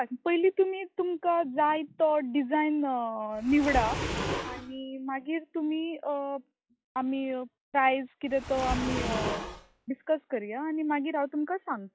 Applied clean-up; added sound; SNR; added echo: classical method log-MMSE.